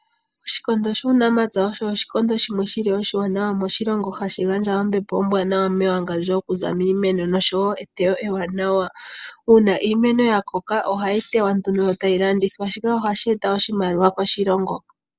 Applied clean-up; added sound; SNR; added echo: none; none; none; none.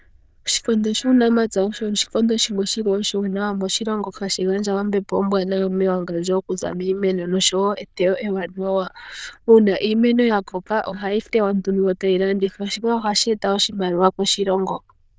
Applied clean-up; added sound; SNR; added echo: neural diffusion model UNIVERSE++.